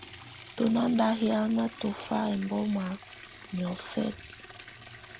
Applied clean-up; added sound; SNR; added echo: none; Liquid; 16 dB; none.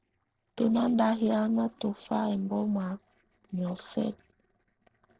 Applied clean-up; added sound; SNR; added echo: neural separator model SepFormer DNS4.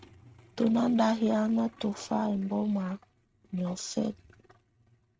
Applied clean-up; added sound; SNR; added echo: neural mask model RNNoise.